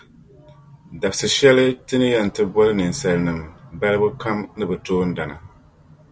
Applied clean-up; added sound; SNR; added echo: none; none; none; none.